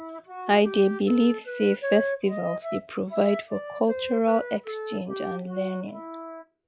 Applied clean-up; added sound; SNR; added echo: classical method log-MMSE.